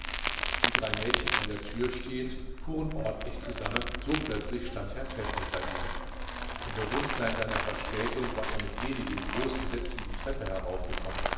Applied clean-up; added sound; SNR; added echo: none; Crumpling, crinkling; -2 dB; reverberation time 1.0 s.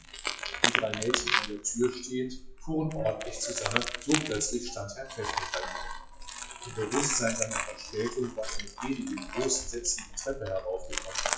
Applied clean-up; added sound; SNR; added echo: classical method WPE with log-MMSE.